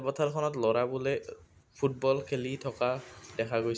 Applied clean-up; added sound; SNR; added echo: none; none; none; none.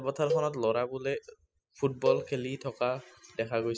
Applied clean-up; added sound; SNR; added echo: classical method spectral subtraction.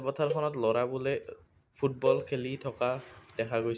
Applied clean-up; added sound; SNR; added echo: neural mask model DeepFilterNet 3.